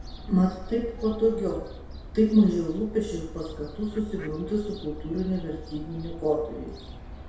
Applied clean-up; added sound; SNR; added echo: none; Fowl; 12 dB; reverberation time 0.7 s.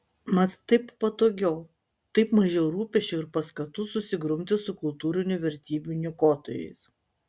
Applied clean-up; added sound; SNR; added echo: none; none; none; none.